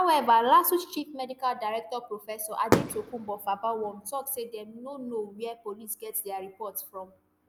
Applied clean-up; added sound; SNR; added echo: none; Fireworks; 5 dB; none.